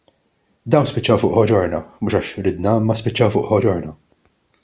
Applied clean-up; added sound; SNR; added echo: none; none; none; none.